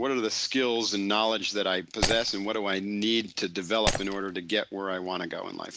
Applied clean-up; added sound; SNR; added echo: none; Shatter; 7 dB; none.